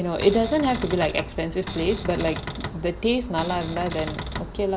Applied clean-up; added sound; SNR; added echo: none; Cupboard open or close; 9 dB; none.